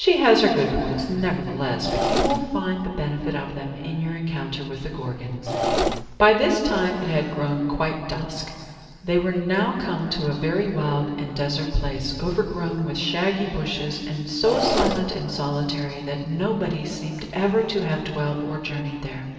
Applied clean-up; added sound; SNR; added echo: none; Engine / Mechanisms; 1 dB; reverberation time 2.5 s.